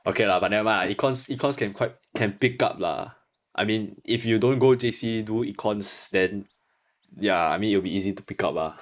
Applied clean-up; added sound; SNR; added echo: neural mask model Resemble Enhance denoiser.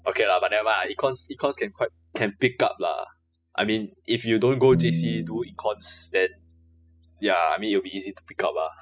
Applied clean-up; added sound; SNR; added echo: classical method spectral subtraction.